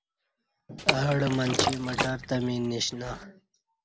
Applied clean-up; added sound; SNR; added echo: none; Liquid; 1 dB; none.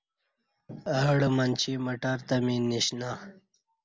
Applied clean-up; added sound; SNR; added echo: none; none; none; none.